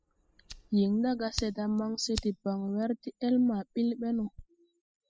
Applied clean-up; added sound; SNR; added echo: classical method spectral subtraction.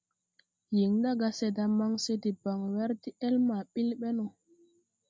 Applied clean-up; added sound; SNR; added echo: none; none; none; none.